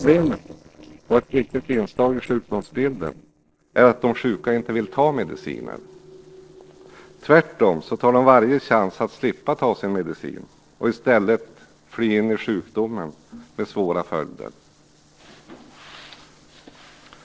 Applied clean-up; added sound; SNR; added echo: neural separator model SepFormer DNS4.